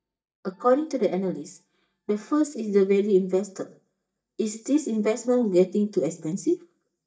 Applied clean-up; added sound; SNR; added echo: neural mask model DeepFilterNet 3.